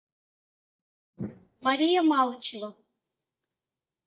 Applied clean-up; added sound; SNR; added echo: neural mask model DeepFilterNet 3.